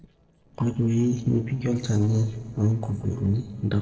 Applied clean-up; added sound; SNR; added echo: neural separator model SepFormer DNS4.